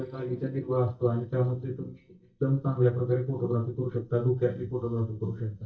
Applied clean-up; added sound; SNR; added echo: neural mask model DeepFilterNet 3.